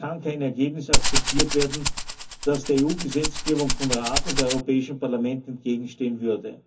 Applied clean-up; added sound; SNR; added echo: none; Rattle (instrument); -3 dB; reverberation time 0.3 s.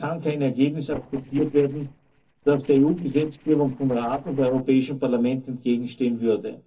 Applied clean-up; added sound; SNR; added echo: neural separator model SepFormer DNS4.